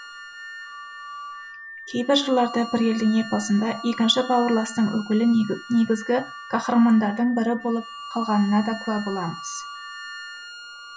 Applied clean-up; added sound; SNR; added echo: none; Alarm / Car + Bowed string instrument; 14 dB; none.